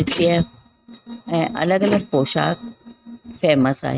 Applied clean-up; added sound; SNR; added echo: neural mask model RNNoise.